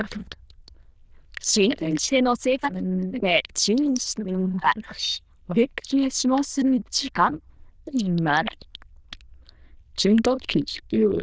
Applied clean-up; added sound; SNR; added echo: neural diffusion model UNIVERSE++.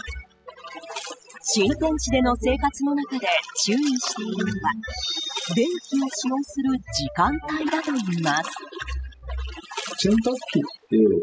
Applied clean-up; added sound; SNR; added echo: classical method spectral subtraction.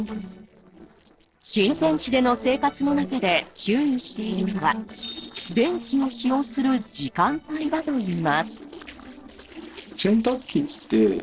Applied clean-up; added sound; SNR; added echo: neural separator model SepFormer DNS4.